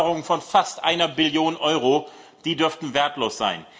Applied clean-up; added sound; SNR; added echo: none; none; none; reverberation time 0.5 s.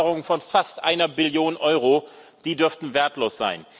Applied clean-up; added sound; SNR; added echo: none; none; none; none.